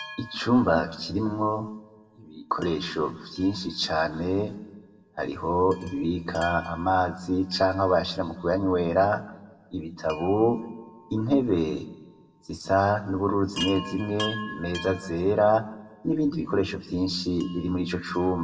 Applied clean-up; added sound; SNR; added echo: none; Chime; 18 dB; reverberation time 0.8 s.